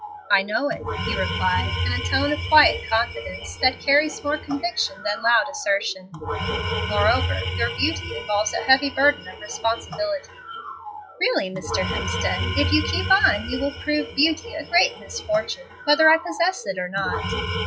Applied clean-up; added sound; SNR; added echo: classical method log-MMSE.